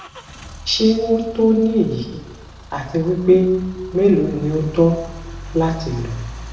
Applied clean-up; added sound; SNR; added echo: none; Idling / Engine starting / Accelerating, revving, vroom / Car; 16 dB; reverberation time 0.9 s.